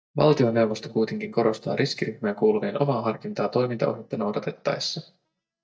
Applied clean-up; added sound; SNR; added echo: neural mask model DeepFilterNet 3.